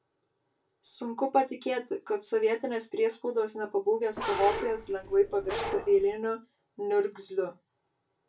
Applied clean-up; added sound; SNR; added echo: none; Bark; 6 dB; reverberation time 0.2 s.